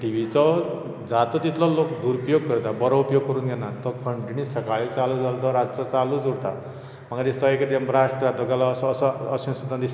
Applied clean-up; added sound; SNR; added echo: none; none; none; none.